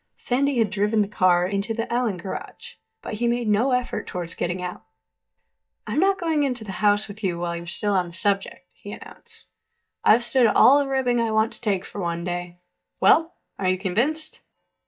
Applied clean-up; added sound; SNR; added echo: neural mask model DeepFilterNet 3.